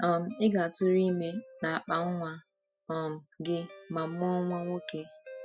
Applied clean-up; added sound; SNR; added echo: classical method spectral subtraction.